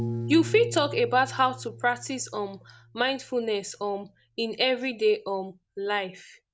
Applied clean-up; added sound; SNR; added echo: none; Piano; 13 dB; none.